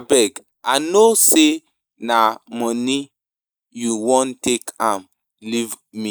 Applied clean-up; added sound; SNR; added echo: neural mask model Resemble Enhance denoiser.